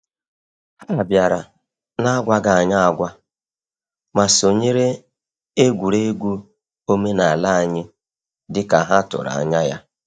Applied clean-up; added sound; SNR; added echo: neural mask model DeepFilterNet 3.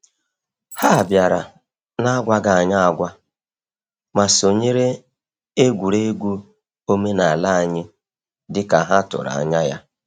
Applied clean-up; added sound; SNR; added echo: neural mask model RNNoise.